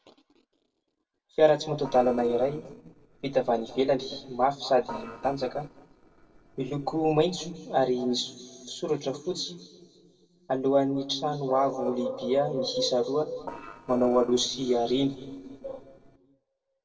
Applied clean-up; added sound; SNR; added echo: neural separator model SepFormer DNS4.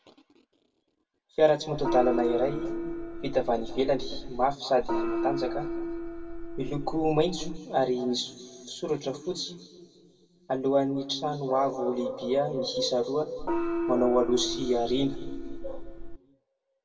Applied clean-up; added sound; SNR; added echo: none; Gong; 3 dB; reverberation time 1.4 s.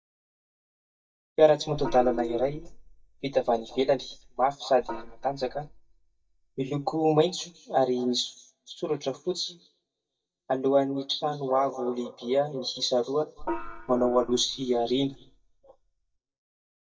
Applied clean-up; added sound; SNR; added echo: neural mask model DeepFilterNet 3.